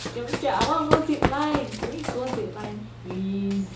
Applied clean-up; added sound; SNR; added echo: none; Run; 2 dB; reverberation time 0.6 s.